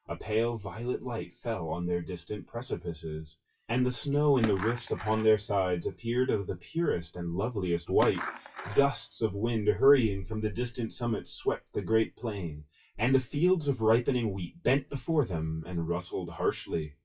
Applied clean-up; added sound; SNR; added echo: classical method WPE with log-MMSE.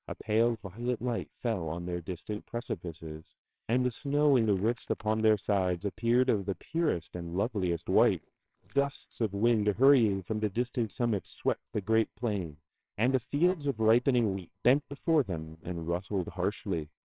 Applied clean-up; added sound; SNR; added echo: neural separator model SepFormer WHAMR!.